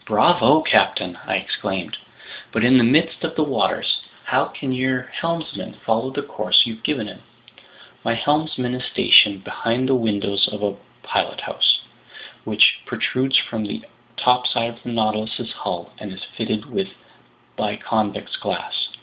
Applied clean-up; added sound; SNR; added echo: none; none; none; none.